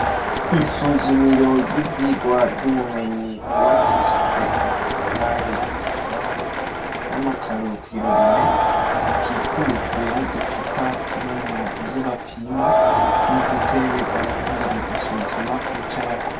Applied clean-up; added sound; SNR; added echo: none; Crowd; -3 dB; reverberation time 0.2 s.